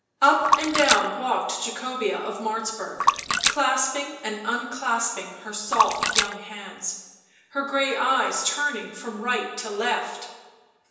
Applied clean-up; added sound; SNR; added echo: none; Splash, splatter; 1 dB; reverberation time 1.0 s.